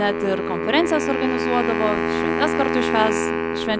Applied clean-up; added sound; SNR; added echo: none; Wind instrument, woodwind instrument; -1 dB; none.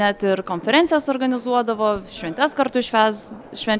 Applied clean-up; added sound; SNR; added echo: none; none; none; none.